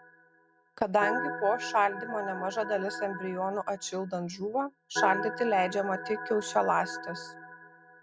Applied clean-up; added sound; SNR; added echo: none; Organ; 7 dB; none.